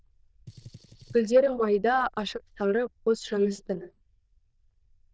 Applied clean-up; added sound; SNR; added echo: neural diffusion model UNIVERSE++.